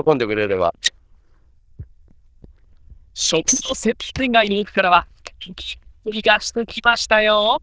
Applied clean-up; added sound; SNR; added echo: neural diffusion model UNIVERSE++.